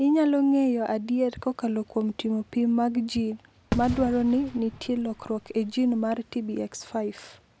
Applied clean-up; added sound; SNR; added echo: none; Fireworks; 11 dB; none.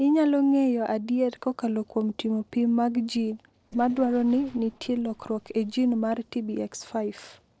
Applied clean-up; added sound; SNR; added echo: neural separator model SepFormer DNS4.